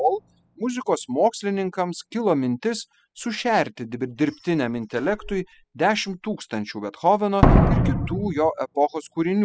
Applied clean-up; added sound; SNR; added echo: classical method spectral subtraction.